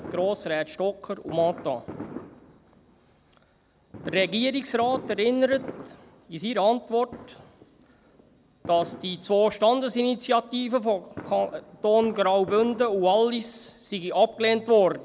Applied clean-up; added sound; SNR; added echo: none; Fireworks; 19 dB; none.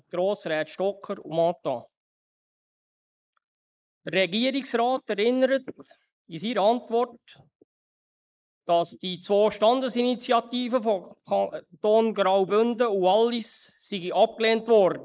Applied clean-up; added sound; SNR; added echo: neural mask model Resemble Enhance denoiser.